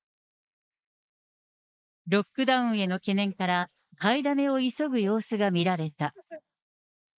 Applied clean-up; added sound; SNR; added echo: neural mask model Resemble Enhance denoiser.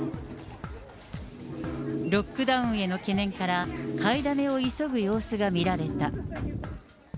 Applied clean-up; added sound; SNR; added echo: none; none; none; none.